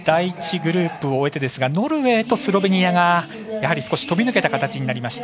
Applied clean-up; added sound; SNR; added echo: none; none; none; none.